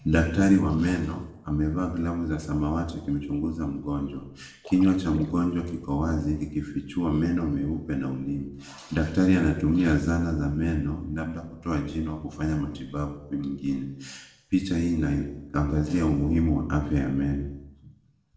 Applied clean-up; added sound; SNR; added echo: neural separator model SepFormer DNS4.